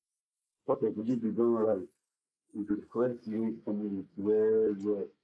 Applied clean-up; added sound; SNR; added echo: neural mask model Resemble Enhance denoiser.